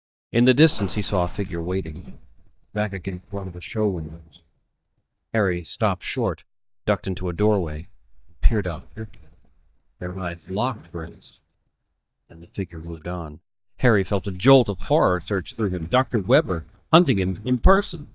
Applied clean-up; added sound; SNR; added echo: neural mask model DeepFilterNet 3.